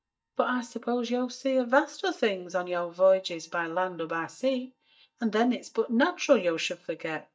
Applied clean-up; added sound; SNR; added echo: neural mask model DeepFilterNet 3.